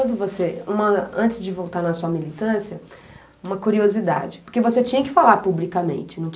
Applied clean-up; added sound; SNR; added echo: none; none; none; none.